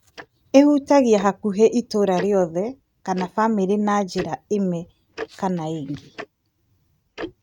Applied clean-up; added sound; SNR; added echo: neural mask model RNNoise.